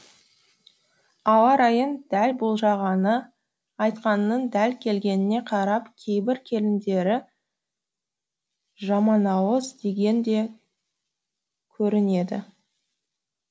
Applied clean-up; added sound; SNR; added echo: none; none; none; none.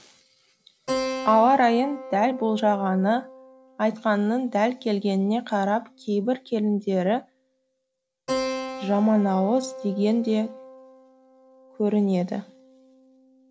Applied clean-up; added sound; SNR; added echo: none; Keyboard (musical); 12 dB; none.